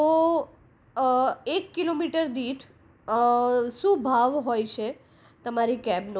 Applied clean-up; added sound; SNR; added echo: none; none; none; none.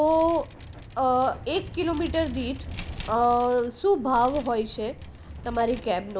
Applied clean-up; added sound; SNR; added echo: none; Vehicle; 13 dB; none.